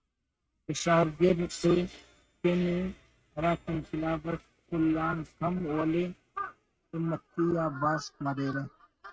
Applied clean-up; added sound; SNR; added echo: neural mask model RNNoise.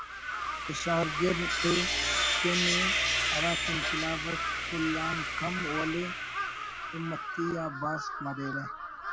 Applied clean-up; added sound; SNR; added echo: none; Sawing + Crow; -3 dB; none.